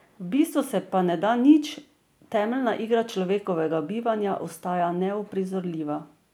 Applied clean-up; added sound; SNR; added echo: none; none; none; none.